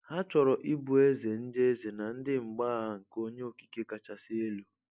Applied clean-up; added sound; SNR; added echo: none; none; none; none.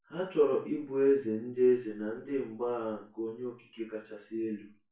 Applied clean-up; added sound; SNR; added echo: none; none; none; reverberation time 0.3 s.